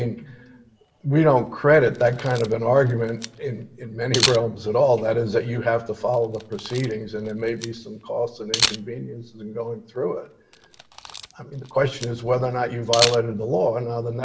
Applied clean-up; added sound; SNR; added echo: none; Camera; 10 dB; reverberation time 0.7 s.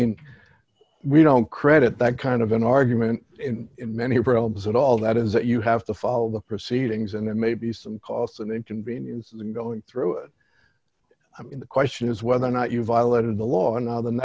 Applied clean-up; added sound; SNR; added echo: none; none; none; none.